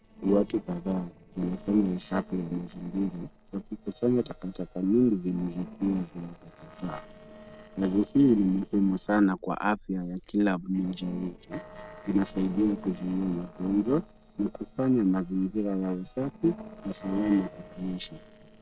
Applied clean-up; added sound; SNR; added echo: neural separator model SepFormer DNS4.